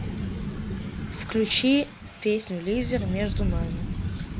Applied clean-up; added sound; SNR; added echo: none; Thunder / Rain; 3 dB; none.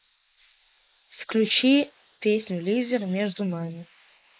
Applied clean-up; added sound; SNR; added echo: neural mask model Resemble Enhance denoiser.